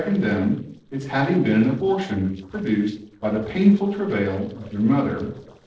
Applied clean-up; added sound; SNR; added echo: neural separator model SepFormer DNS4.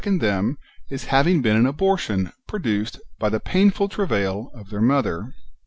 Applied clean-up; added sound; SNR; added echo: none; none; none; none.